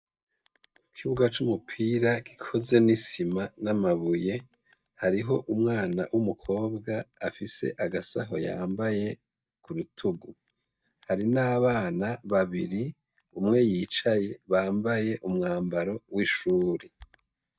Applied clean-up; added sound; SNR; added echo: neural mask model DeepFilterNet 3.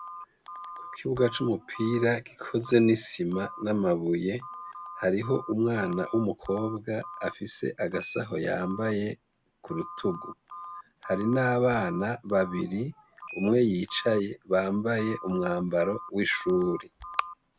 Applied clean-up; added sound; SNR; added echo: none; Telephone; 15 dB; none.